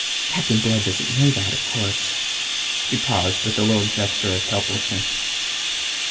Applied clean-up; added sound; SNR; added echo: none; Bathtub (filling or washing); -1 dB; reverberation time 1.3 s.